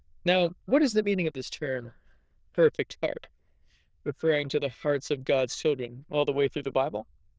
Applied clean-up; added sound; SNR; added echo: neural diffusion model UNIVERSE++.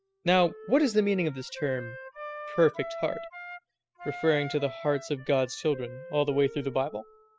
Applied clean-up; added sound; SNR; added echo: classical method spectral subtraction.